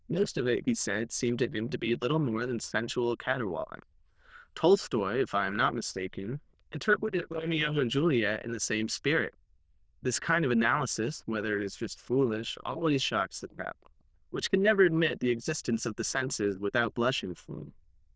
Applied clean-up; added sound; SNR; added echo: neural diffusion model UNIVERSE++.